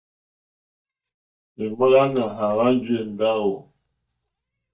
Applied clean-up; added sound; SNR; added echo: neural mask model DeepFilterNet 3.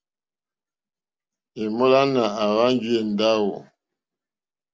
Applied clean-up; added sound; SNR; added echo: none; none; none; none.